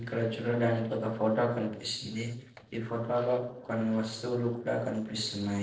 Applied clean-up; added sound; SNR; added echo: neural separator model SepFormer DNS4.